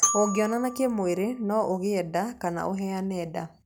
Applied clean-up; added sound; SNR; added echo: none; Glockenspiel; 6 dB; none.